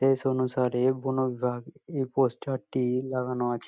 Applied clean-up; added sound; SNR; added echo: none; none; none; none.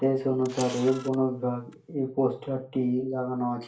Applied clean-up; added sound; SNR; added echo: none; Camera; 17 dB; reverberation time 0.3 s.